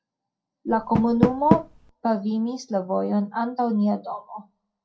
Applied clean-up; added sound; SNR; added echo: none; Door; 5 dB; reverberation time 0.2 s.